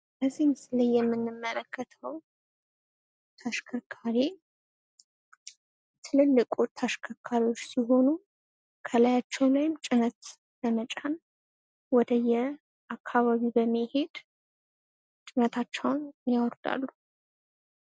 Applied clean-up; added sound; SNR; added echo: none; none; none; none.